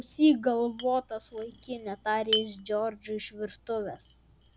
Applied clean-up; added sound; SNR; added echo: none; Chink, clink; 11 dB; none.